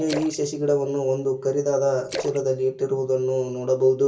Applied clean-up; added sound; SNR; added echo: none; Splash, splatter; 16 dB; reverberation time 0.2 s.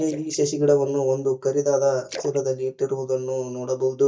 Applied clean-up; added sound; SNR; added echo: neural mask model DeepFilterNet 3.